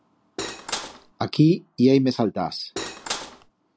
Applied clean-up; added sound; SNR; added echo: none; Cutlery, silverware / Dishes, pots, and pans; 9 dB; none.